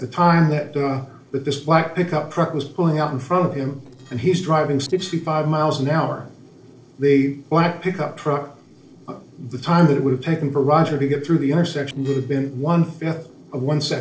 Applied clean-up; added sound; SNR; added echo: neural separator model SepFormer DNS4.